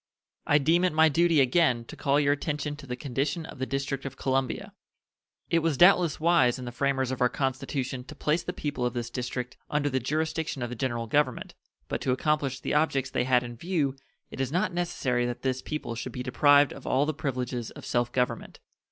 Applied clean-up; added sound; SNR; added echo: none; none; none; none.